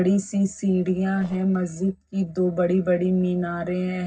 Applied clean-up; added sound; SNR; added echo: neural separator model SepFormer DNS4.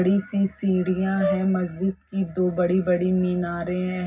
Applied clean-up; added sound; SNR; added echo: none; Brass instrument; 9 dB; reverberation time 0.4 s.